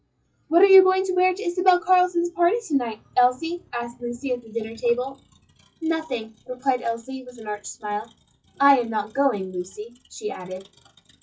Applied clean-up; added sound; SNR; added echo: classical method WPE with log-MMSE.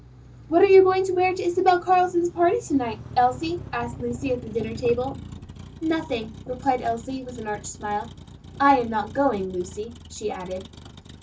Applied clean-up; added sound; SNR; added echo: none; Motor vehicle (road); 17 dB; reverberation time 0.2 s.